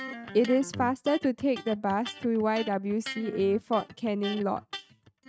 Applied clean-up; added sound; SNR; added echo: neural mask model RNNoise.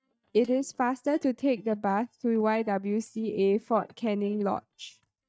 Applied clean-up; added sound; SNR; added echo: neural mask model DeepFilterNet 3.